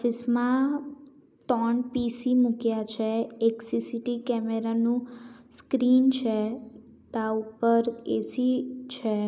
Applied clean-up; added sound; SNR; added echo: none; none; none; none.